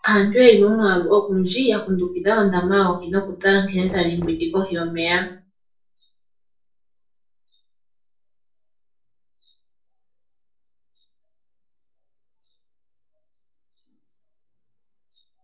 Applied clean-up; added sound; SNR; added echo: neural separator model SepFormer DNS4.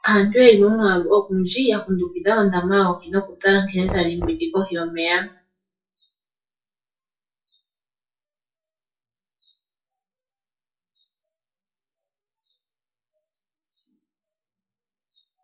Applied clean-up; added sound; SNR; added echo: classical method WPE with log-MMSE.